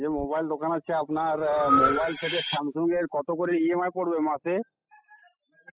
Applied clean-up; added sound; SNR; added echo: classical method spectral subtraction.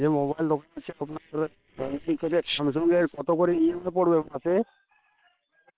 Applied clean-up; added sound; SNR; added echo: neural separator model SepFormer WHAM!.